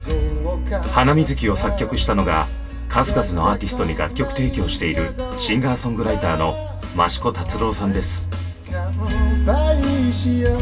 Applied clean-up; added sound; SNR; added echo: none; none; none; reverberation time 0.1 s.